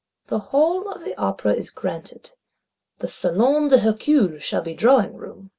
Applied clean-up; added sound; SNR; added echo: none; none; none; none.